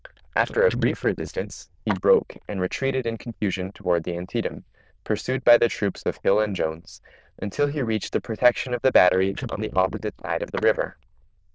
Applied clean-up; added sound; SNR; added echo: neural diffusion model UNIVERSE++.